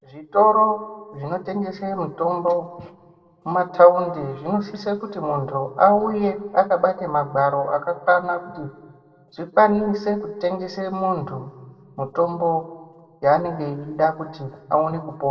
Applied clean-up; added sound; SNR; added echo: none; none; none; reverberation time 1.1 s.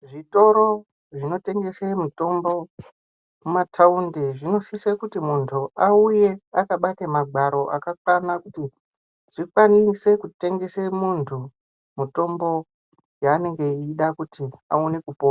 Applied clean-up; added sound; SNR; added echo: none; none; none; none.